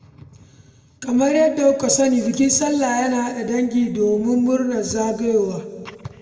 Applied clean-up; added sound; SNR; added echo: none; none; none; reverberation time 1.5 s.